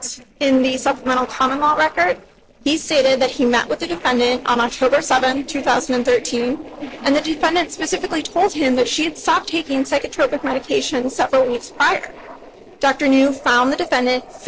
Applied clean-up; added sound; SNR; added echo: neural separator model SepFormer DNS4.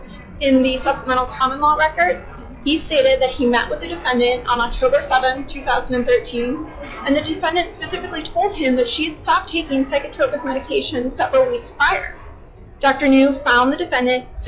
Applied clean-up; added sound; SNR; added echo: classical method log-MMSE.